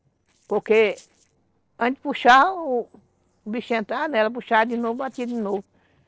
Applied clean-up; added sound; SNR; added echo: neural separator model SepFormer DNS4.